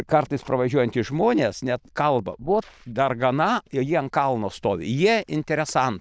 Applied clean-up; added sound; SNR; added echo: neural diffusion model UNIVERSE++.